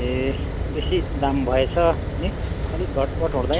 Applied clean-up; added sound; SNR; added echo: none; Fire; 1 dB; none.